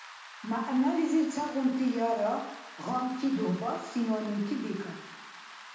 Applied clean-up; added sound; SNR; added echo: none; Rain; 16 dB; reverberation time 0.8 s.